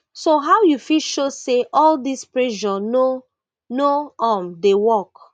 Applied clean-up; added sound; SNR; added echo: none; none; none; none.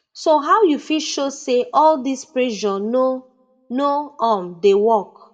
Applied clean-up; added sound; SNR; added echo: none; none; none; reverberation time 0.3 s.